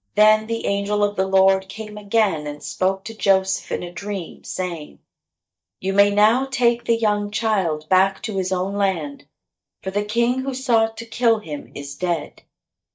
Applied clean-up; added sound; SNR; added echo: neural mask model DeepFilterNet 3.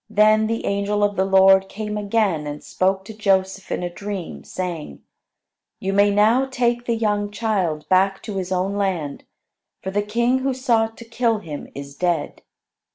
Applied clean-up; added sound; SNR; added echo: none; none; none; none.